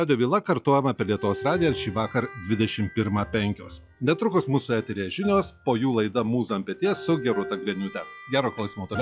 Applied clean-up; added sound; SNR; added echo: classical method log-MMSE.